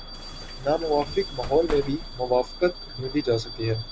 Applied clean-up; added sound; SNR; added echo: none; Bus / Alarm; 10 dB; none.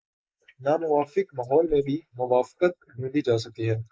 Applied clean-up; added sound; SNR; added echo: neural mask model Resemble Enhance denoiser.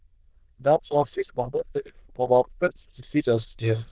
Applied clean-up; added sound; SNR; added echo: neural diffusion model UNIVERSE++.